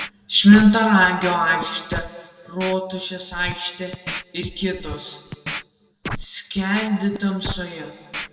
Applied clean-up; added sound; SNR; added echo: none; Scratching (performance technique); 13 dB; reverberation time 1.6 s.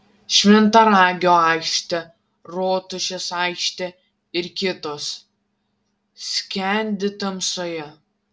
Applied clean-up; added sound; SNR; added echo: none; none; none; none.